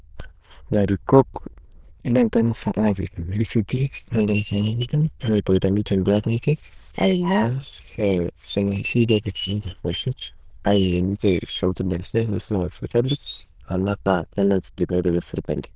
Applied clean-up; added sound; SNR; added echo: neural diffusion model UNIVERSE++.